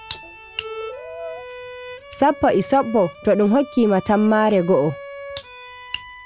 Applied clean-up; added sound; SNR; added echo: none; Brass instrument + Bowed string instrument; 15 dB; none.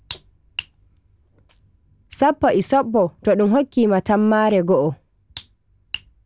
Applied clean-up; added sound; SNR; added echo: none; none; none; none.